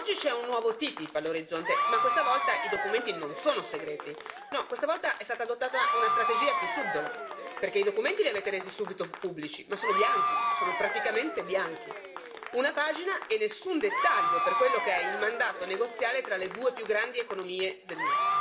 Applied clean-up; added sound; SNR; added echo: none; Applause / Crowd / Cheering; 2 dB; reverberation time 1.1 s.